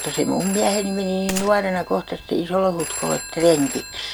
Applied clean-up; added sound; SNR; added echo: none; Gunshot, gunfire + Telephone; 11 dB; none.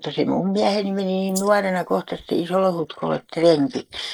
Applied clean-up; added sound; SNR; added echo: neural mask model Resemble Enhance denoiser.